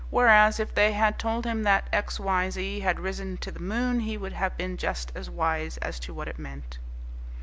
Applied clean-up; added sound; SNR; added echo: none; none; none; none.